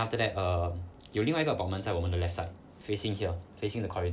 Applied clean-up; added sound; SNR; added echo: none; none; none; none.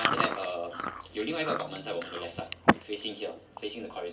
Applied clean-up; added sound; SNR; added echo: none; Chewing, mastication; -3 dB; reverberation time 0.2 s.